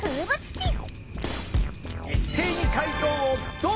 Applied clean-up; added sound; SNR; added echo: none; Fire; 12 dB; none.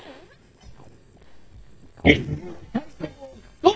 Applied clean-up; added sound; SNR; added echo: neural mask model DeepFilterNet 3.